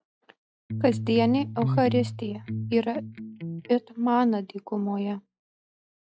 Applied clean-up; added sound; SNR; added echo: classical method log-MMSE.